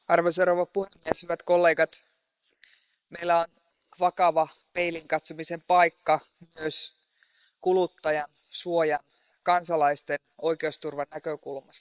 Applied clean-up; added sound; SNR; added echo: neural separator model SepFormer WHAM!.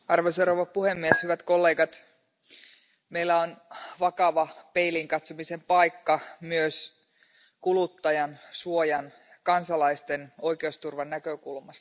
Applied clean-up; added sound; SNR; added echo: none; Chink, clink; 0 dB; none.